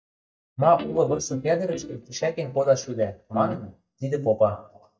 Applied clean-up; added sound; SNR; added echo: neural mask model DeepFilterNet 3.